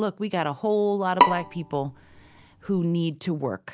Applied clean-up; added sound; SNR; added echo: none; Bowed string instrument; -1 dB; none.